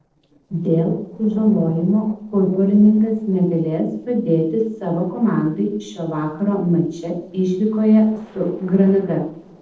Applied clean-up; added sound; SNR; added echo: neural separator model SepFormer DNS4.